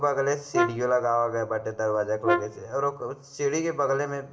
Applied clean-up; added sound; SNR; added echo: none; Brass instrument; 3 dB; reverberation time 1.3 s.